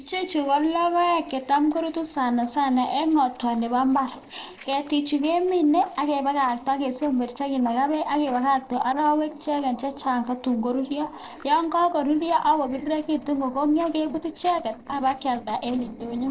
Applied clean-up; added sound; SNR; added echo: neural separator model SepFormer DNS4.